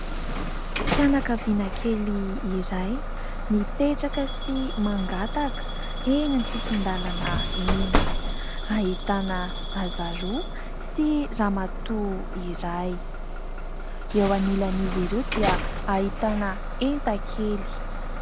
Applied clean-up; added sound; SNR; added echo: none; Bus / Alarm; 1 dB; none.